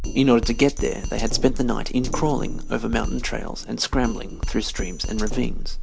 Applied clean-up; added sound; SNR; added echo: none; Drum kit; 2 dB; none.